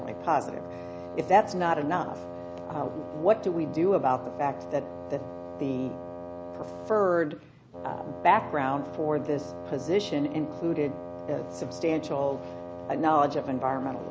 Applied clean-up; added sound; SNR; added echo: none; Wind instrument, woodwind instrument; 10 dB; none.